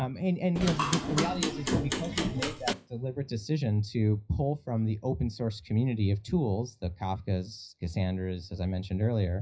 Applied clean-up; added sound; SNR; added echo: classical method WPE with log-MMSE.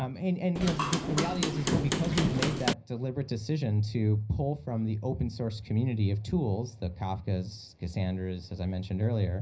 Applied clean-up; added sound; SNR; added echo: none; Hammer / Wood; 0 dB; reverberation time 0.4 s.